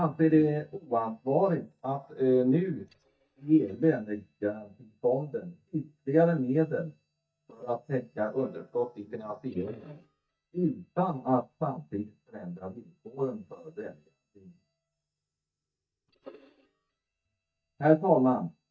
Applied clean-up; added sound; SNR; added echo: neural mask model DeepFilterNet 3.